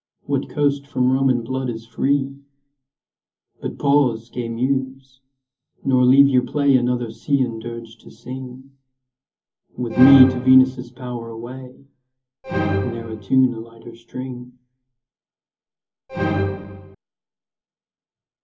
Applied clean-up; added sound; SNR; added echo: none; Musical instrument; 5 dB; reverberation time 0.3 s.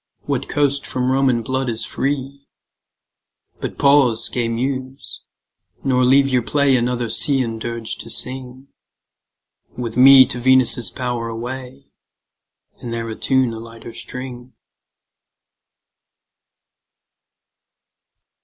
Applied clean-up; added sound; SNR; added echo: none; none; none; none.